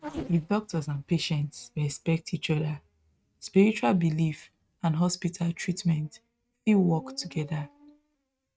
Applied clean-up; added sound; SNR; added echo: neural mask model RNNoise.